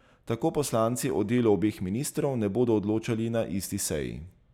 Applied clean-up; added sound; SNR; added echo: none; none; none; none.